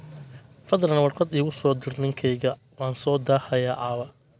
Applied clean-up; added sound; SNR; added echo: none; none; none; none.